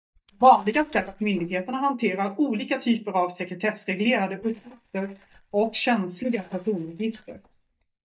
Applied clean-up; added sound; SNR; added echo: neural mask model DeepFilterNet 3.